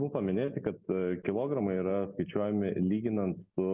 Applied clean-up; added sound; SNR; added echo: none; none; none; none.